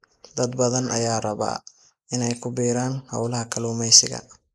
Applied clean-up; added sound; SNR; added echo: neural mask model Resemble Enhance denoiser.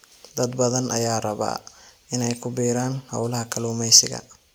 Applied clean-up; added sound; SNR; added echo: none; none; none; none.